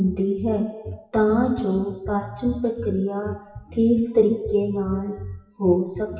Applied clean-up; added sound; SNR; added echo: classical method WPE with log-MMSE.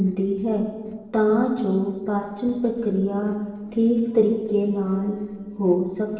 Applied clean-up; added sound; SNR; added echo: neural separator model SepFormer DNS4.